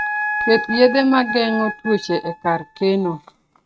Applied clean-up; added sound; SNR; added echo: neural mask model RNNoise.